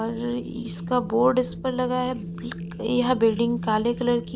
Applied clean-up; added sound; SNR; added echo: none; Wind; 10 dB; none.